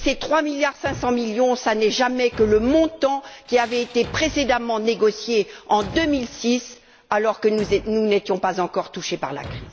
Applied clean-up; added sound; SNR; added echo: none; Thump, thud + Tools; 19 dB; none.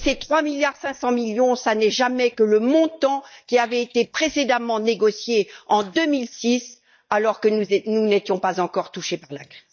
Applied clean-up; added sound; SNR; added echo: neural mask model DeepFilterNet 3.